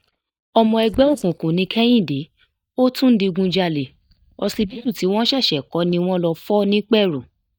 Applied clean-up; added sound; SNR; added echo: neural mask model DeepFilterNet 3.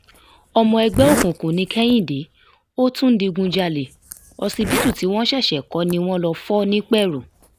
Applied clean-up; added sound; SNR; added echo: none; Zipper (clothing); 10 dB; none.